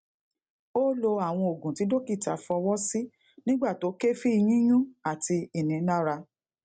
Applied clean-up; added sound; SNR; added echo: none; none; none; none.